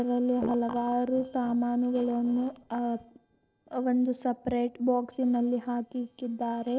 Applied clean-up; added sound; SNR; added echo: neural separator model SepFormer DNS4.